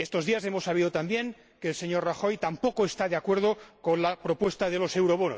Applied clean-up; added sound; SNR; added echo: none; none; none; none.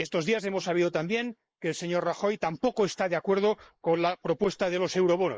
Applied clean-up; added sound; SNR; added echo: neural mask model Resemble Enhance denoiser.